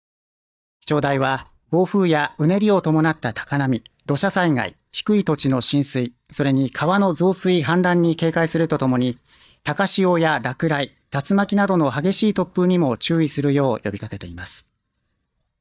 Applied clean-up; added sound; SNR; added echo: neural mask model DeepFilterNet 3.